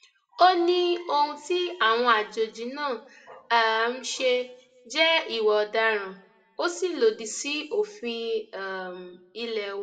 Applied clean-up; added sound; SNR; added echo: none; none; none; reverberation time 0.6 s.